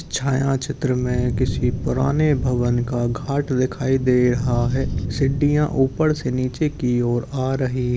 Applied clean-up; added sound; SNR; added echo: none; Thunder; 8 dB; none.